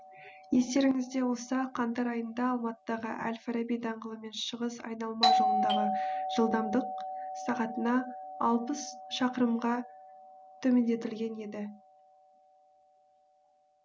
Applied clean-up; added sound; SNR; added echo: none; Doorbell; 4 dB; none.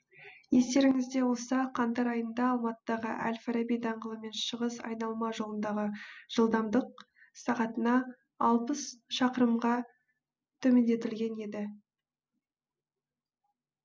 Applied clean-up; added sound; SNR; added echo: none; none; none; none.